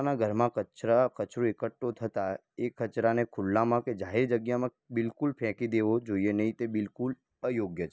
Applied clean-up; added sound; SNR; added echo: none; none; none; none.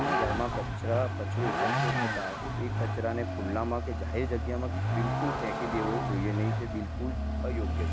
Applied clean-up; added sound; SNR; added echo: none; Vehicle; -4 dB; none.